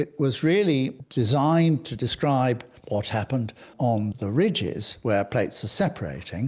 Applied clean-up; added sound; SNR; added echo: none; none; none; none.